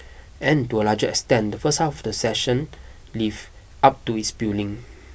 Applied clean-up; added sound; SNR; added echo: none; none; none; none.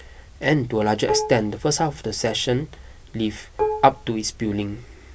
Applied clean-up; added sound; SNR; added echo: none; Dishes, pots, and pans; 6 dB; none.